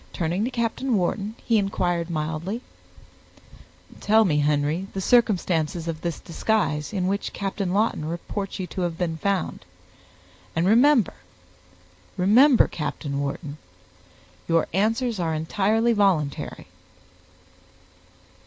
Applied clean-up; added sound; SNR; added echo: none; none; none; none.